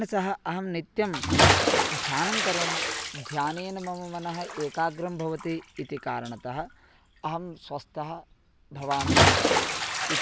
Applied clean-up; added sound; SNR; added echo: none; Bathtub (filling or washing) / Splash, splatter; -4 dB; none.